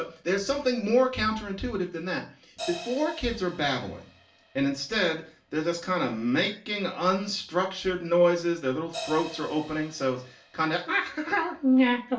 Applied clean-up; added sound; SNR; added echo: none; Crash cymbal; 19 dB; reverberation time 0.4 s.